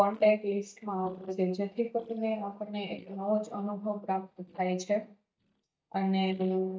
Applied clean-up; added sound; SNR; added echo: neural mask model DeepFilterNet 3.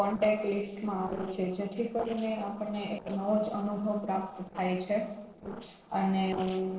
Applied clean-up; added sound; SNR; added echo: neural separator model SepFormer DNS4.